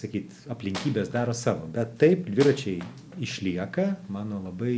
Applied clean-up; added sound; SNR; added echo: none; Wood; 17 dB; none.